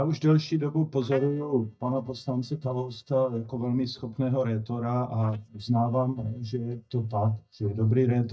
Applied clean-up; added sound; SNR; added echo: neural mask model DeepFilterNet 3.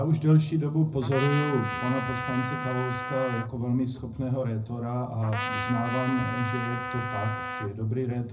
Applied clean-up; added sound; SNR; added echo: none; Trumpet; 6 dB; reverberation time 0.4 s.